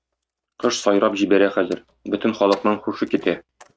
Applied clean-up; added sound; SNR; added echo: neural mask model RNNoise.